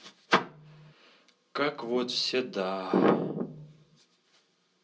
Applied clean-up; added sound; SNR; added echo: none; none; none; reverberation time 0.2 s.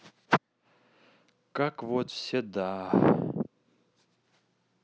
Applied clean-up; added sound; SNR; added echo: none; none; none; none.